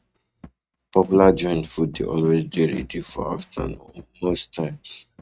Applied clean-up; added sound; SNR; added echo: neural mask model RNNoise.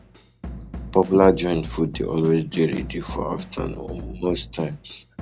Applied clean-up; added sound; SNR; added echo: none; Drum / Drum kit; 12 dB; none.